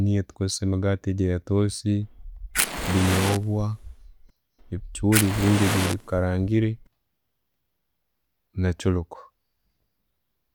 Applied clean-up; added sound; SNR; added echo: none; Fire; 4 dB; none.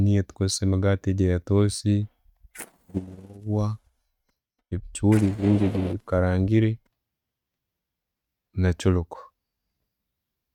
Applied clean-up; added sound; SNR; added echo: neural mask model RNNoise.